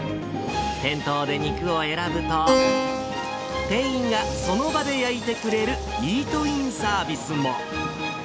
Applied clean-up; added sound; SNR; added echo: none; Keyboard (musical); 6 dB; none.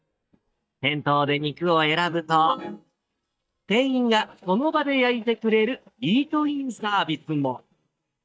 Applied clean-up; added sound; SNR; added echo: neural mask model DeepFilterNet 3.